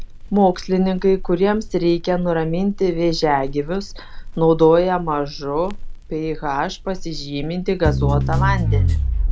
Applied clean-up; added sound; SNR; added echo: none; Crackle; 4 dB; none.